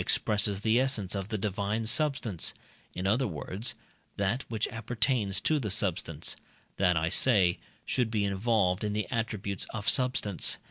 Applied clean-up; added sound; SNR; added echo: none; none; none; none.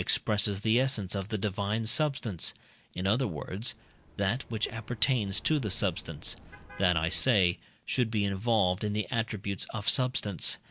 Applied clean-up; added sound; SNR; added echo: none; Car passing by; 20 dB; none.